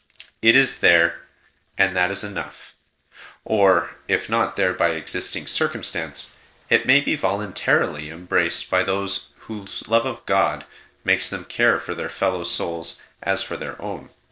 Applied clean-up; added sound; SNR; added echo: neural separator model SepFormer DNS4.